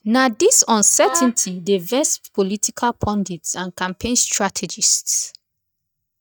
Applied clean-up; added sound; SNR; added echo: neural mask model DeepFilterNet 3.